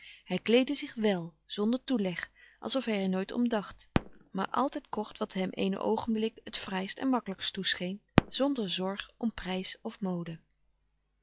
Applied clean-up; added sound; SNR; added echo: classical method log-MMSE.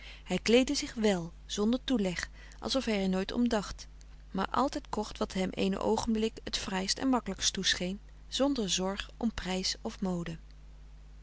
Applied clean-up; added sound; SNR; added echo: none; none; none; none.